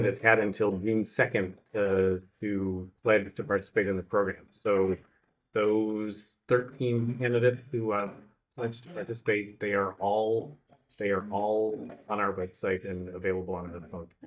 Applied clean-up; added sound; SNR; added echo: neural mask model DeepFilterNet 3.